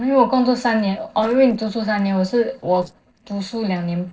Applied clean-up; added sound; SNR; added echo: neural separator model SepFormer DNS4.